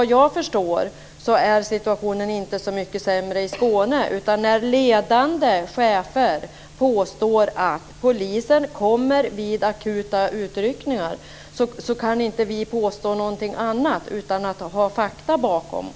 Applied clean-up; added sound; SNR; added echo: none; none; none; none.